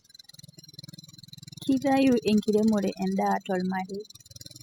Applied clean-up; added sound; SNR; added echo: classical method spectral subtraction.